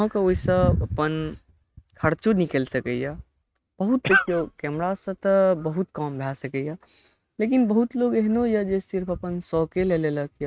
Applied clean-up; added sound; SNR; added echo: neural mask model RNNoise.